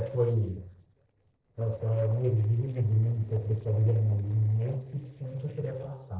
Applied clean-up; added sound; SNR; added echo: neural separator model SepFormer DNS4.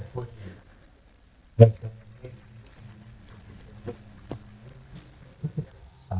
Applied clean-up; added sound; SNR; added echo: neural mask model DeepFilterNet 3.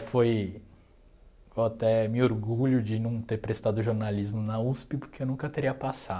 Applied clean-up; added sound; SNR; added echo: none; none; none; none.